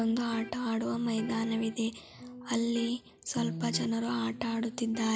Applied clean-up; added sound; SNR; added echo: none; Electric guitar; 12 dB; none.